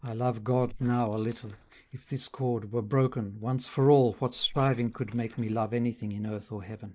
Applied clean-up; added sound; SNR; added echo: neural mask model Resemble Enhance denoiser.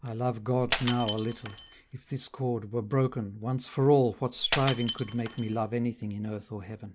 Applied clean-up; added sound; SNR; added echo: none; Shatter; 5 dB; none.